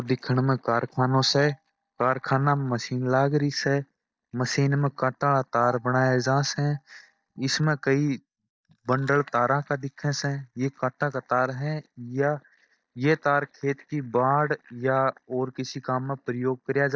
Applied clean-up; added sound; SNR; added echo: neural mask model DeepFilterNet 3.